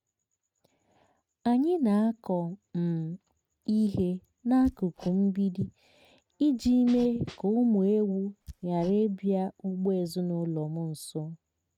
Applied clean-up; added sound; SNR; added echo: neural mask model RNNoise.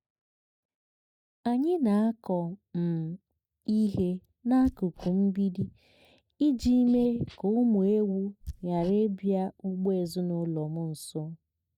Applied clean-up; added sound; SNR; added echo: neural mask model DeepFilterNet 3.